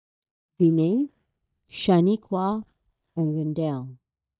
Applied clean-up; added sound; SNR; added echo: neural mask model DeepFilterNet 3.